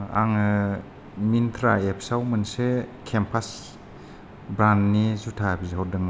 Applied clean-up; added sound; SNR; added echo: none; none; none; none.